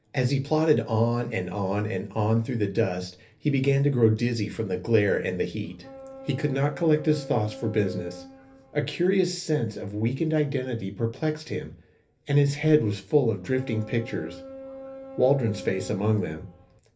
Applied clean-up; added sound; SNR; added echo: none; Boat, Water vehicle; 16 dB; reverberation time 0.3 s.